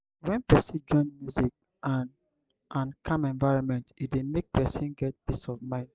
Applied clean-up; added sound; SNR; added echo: none; none; none; none.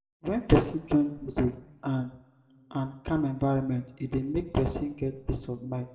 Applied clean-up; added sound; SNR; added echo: none; none; none; reverberation time 1.1 s.